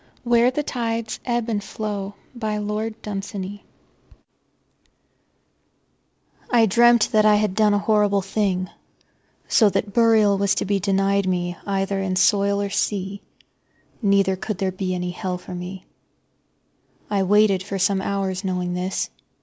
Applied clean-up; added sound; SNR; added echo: none; none; none; none.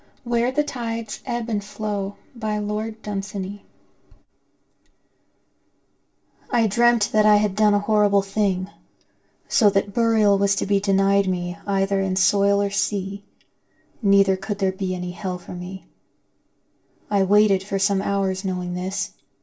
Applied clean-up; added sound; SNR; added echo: none; none; none; reverberation time 0.2 s.